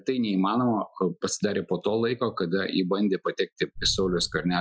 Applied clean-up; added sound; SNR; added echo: classical method Wiener filter.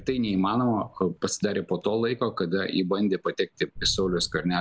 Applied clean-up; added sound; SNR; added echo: none; Boom; 20 dB; none.